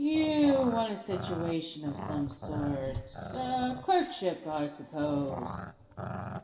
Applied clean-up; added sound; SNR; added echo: none; Growling; 10 dB; reverberation time 2.9 s.